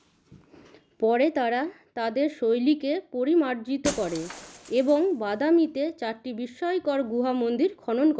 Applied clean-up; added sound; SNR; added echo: none; Shatter; 20 dB; none.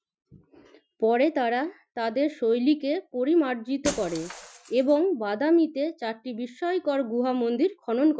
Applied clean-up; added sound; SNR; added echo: classical method Wiener filter.